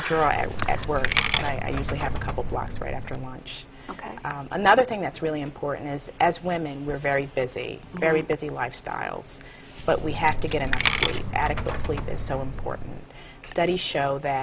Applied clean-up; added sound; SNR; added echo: none; Coin (dropping); 0 dB; none.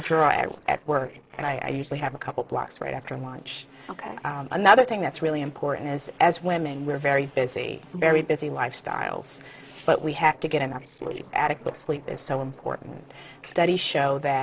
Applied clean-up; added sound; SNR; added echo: neural separator model SepFormer DNS4.